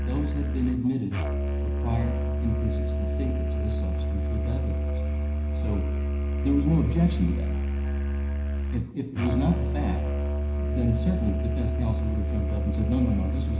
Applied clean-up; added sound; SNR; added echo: none; Musical instrument; -3 dB; reverberation time 0.9 s.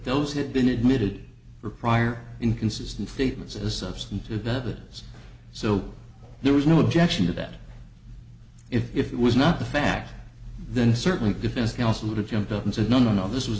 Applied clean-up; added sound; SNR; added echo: none; none; none; none.